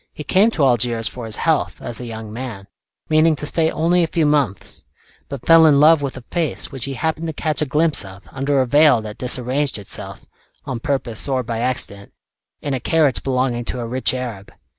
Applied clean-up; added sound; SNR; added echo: none; none; none; none.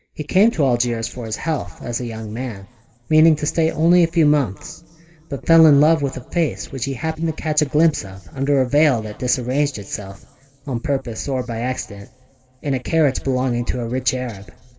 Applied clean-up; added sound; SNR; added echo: none; none; none; reverberation time 2.8 s.